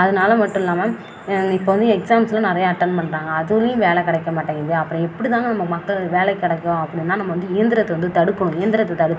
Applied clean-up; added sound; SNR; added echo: none; none; none; none.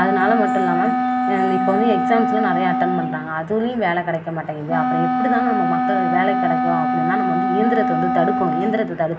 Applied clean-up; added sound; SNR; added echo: none; Wind instrument, woodwind instrument; -1 dB; none.